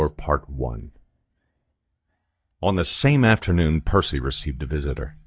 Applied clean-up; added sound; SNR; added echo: neural mask model DeepFilterNet 3.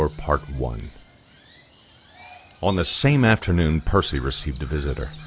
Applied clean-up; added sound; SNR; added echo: none; Crow; 19 dB; none.